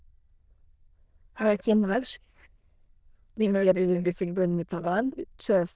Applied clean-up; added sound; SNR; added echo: neural diffusion model UNIVERSE++.